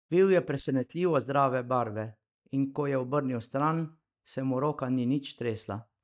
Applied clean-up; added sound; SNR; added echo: neural mask model DeepFilterNet 3.